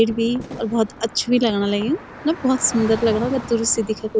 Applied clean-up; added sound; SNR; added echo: none; Traffic noise, roadway noise / Car + Fireworks; 15 dB; none.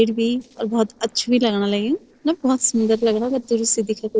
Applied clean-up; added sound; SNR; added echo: neural separator model SepFormer DNS4.